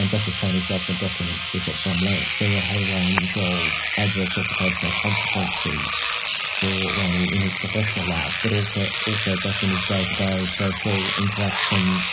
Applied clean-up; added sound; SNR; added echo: none; Engine / Domestic sounds, home sounds; 1 dB; reverberation time 0.5 s.